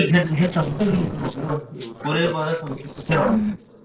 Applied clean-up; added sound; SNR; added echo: neural separator model SepFormer DNS4.